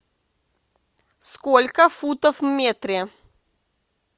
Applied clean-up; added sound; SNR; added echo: none; none; none; none.